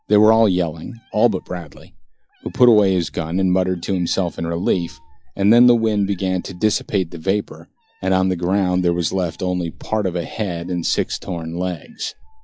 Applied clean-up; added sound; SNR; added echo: classical method log-MMSE.